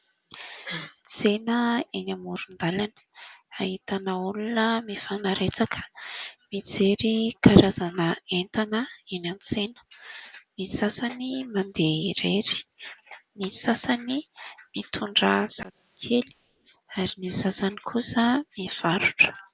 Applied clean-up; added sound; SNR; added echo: none; none; none; none.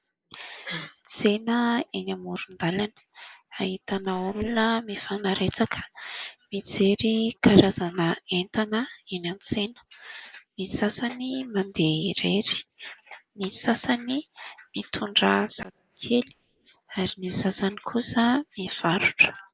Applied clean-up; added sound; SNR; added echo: neural mask model Resemble Enhance denoiser.